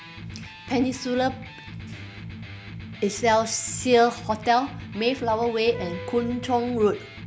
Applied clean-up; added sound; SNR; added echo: none; Electric guitar + Wind instrument, woodwind instrument; 13 dB; none.